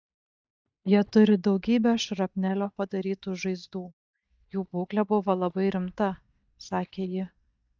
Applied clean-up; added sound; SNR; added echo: neural mask model DeepFilterNet 3.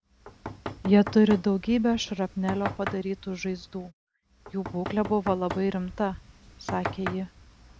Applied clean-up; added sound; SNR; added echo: none; Knock; 11 dB; none.